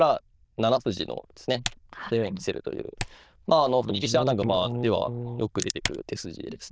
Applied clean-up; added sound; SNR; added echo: neural diffusion model UNIVERSE++.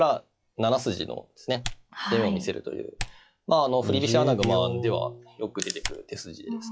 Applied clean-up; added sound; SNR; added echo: classical method log-MMSE.